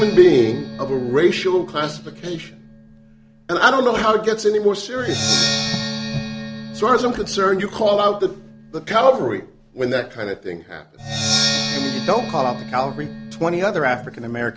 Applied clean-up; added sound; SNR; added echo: none; Percussion; 8 dB; none.